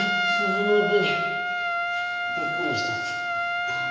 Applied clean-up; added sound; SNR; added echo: none; Trumpet; -3 dB; reverberation time 1.0 s.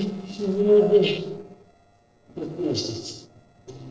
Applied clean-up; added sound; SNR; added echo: neural separator model SepFormer DNS4.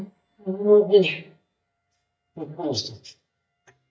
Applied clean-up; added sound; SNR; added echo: neural mask model DeepFilterNet 3.